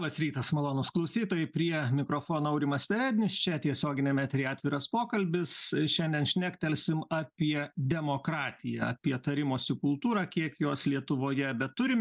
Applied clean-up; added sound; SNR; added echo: none; none; none; none.